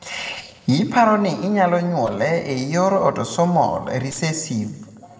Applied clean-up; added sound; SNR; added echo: neural separator model SepFormer DNS4.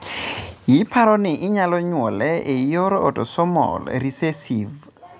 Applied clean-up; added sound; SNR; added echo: none; none; none; none.